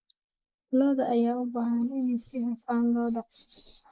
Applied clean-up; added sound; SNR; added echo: neural mask model Resemble Enhance denoiser.